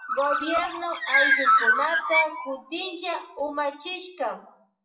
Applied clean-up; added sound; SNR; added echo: classical method WPE with log-MMSE.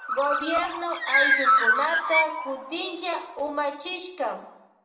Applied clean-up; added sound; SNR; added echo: none; Bird; -3 dB; reverberation time 0.7 s.